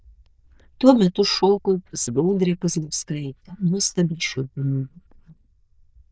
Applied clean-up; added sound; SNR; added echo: neural diffusion model UNIVERSE++.